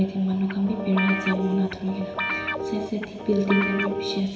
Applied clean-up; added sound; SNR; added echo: none; Guitar; 5 dB; reverberation time 2.5 s.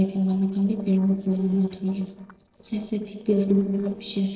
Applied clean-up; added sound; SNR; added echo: neural separator model SepFormer DNS4.